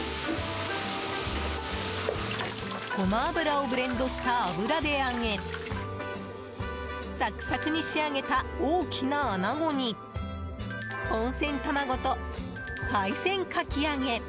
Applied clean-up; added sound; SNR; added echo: none; Wind instrument, woodwind instrument; 19 dB; none.